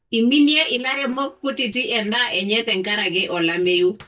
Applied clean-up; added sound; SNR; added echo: neural mask model DeepFilterNet 3.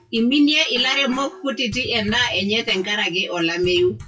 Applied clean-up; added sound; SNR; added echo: classical method WPE with log-MMSE.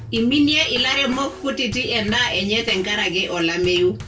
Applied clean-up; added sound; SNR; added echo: none; Bass drum / Snare drum / Drum kit; 15 dB; reverberation time 0.2 s.